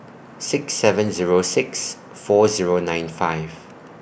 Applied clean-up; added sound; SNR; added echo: none; none; none; none.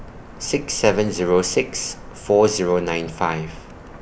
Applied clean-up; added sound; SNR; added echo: none; Bird; 18 dB; none.